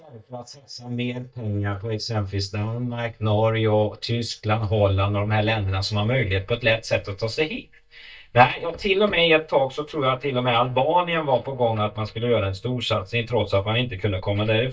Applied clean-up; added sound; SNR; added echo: neural mask model DeepFilterNet 3.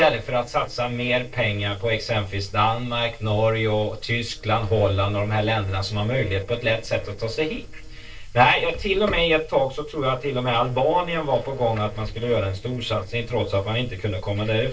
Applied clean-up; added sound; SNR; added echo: neural separator model SepFormer DNS4.